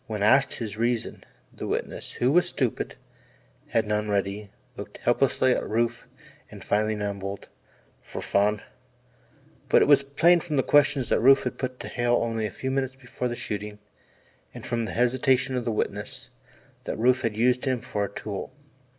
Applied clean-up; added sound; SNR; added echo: none; none; none; none.